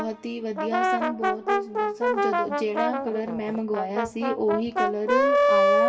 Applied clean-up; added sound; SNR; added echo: none; Brass instrument; -4 dB; reverberation time 0.2 s.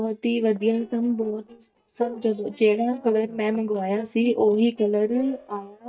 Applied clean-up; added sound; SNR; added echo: neural mask model DeepFilterNet 3.